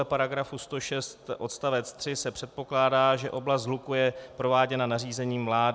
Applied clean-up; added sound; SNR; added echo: none; none; none; none.